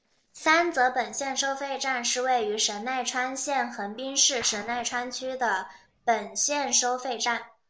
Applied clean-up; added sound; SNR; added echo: neural separator model SepFormer DNS4.